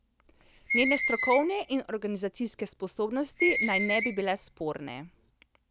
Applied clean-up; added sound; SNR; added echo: none; Screech; 2 dB; none.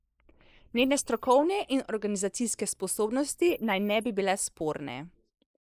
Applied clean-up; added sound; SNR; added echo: neural mask model Resemble Enhance denoiser.